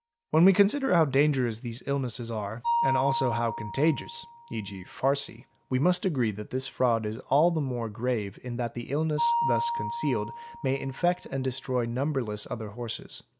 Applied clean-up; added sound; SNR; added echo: none; Mallet percussion; 8 dB; none.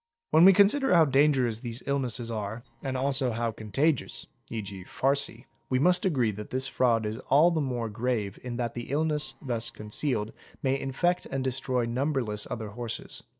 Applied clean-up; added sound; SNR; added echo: neural separator model SepFormer DNS4.